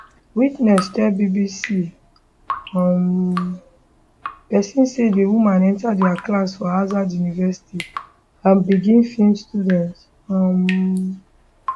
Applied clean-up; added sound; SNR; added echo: none; Drip; 16 dB; none.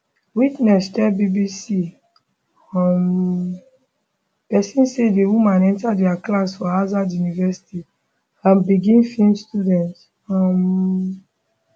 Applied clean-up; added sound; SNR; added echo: none; none; none; none.